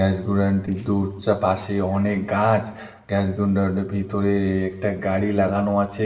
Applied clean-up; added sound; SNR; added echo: neural separator model SepFormer DNS4.